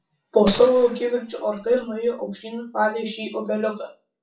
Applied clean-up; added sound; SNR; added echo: classical method WPE with log-MMSE.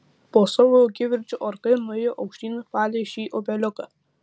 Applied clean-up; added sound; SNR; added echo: none; none; none; none.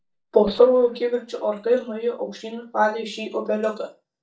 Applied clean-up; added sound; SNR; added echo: neural mask model DeepFilterNet 3.